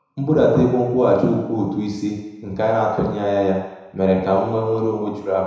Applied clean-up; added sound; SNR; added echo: none; none; none; reverberation time 1.0 s.